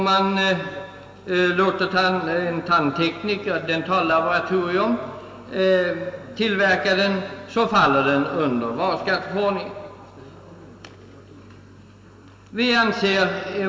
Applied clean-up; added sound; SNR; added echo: none; none; none; reverberation time 2.8 s.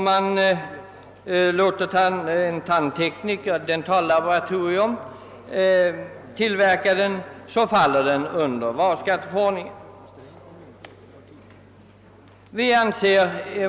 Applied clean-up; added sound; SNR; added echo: none; none; none; none.